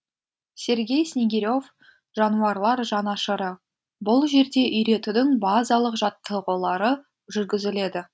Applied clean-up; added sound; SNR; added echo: none; none; none; none.